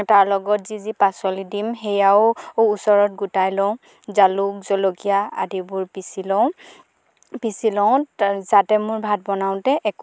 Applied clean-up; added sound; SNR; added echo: none; none; none; none.